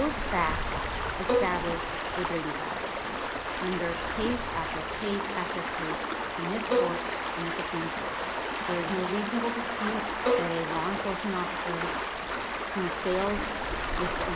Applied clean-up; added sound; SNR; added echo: none; Stream + Bowed string instrument; -3 dB; none.